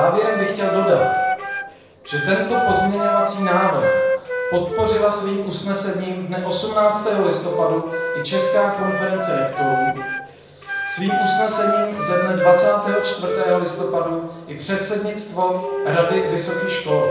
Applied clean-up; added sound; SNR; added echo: none; Wind instrument, woodwind instrument; 2 dB; reverberation time 0.8 s.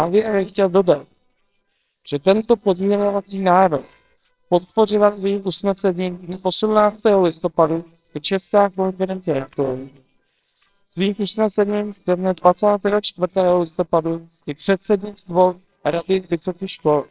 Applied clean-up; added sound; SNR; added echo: neural separator model SepFormer WHAMR!.